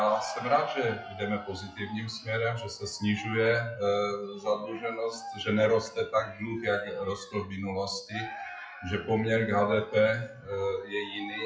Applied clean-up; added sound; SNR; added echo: classical method WPE with log-MMSE.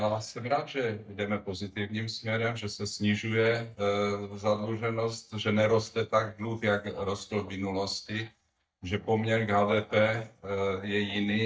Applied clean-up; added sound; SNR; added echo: neural mask model DeepFilterNet 3.